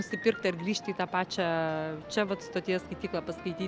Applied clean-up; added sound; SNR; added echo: none; none; none; none.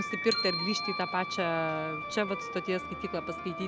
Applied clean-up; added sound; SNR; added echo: none; Wind instrument, woodwind instrument + Bicycle bell; 4 dB; none.